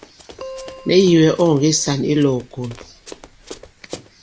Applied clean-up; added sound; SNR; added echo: none; Keyboard (musical) + Run; 19 dB; none.